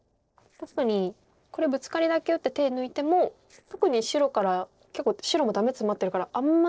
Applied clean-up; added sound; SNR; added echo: neural separator model SepFormer DNS4.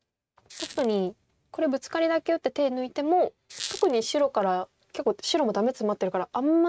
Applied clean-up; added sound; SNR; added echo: neural mask model RNNoise.